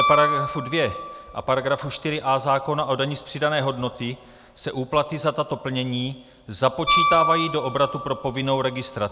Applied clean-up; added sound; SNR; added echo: none; Piano; 5 dB; none.